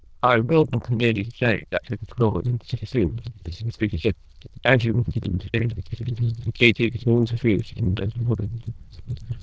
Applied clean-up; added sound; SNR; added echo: neural diffusion model UNIVERSE++.